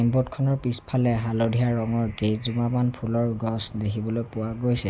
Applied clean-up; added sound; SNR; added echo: none; none; none; none.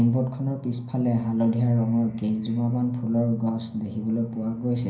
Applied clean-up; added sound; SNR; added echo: none; none; none; reverberation time 0.6 s.